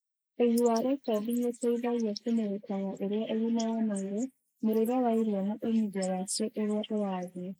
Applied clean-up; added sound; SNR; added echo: neural mask model Resemble Enhance denoiser.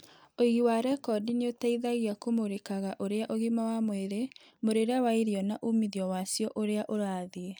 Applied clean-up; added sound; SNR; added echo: none; none; none; none.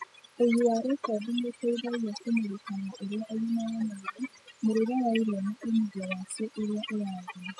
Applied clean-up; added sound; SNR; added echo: classical method spectral subtraction.